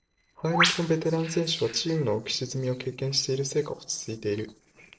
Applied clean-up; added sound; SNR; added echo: neural separator model SepFormer DNS4.